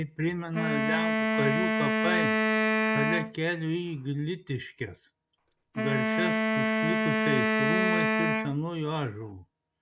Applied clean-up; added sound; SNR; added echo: none; Wind instrument, woodwind instrument; -5 dB; none.